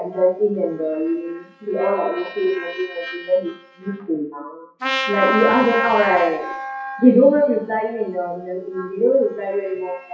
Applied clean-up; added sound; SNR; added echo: classical method WPE with log-MMSE.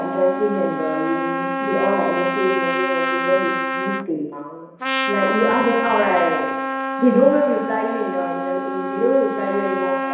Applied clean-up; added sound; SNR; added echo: none; Trumpet; 3 dB; reverberation time 1.0 s.